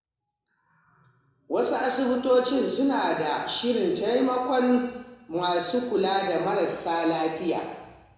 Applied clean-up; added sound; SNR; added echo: none; none; none; reverberation time 1.0 s.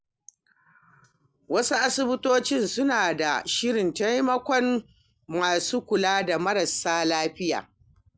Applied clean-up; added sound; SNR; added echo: none; none; none; none.